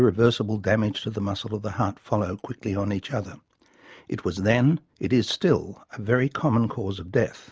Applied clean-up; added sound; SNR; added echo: none; none; none; none.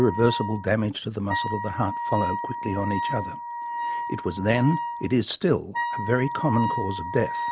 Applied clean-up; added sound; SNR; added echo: none; Wind instrument, woodwind instrument; 5 dB; none.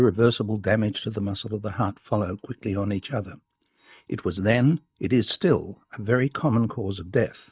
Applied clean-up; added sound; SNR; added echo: neural mask model DeepFilterNet 3.